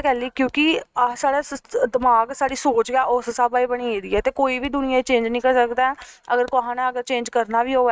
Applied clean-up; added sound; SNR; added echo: neural mask model RNNoise.